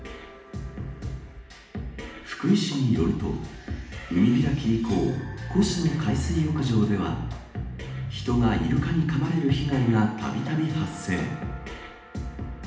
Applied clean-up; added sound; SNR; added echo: none; none; none; reverberation time 0.8 s.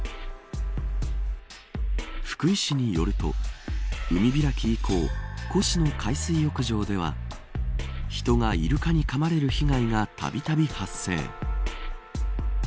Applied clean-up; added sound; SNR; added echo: none; none; none; none.